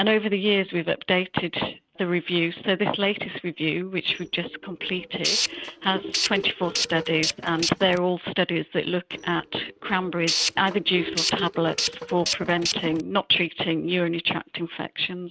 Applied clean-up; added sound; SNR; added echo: neural mask model RNNoise.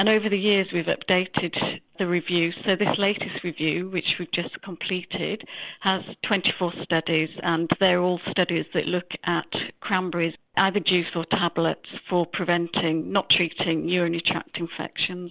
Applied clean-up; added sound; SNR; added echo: none; none; none; none.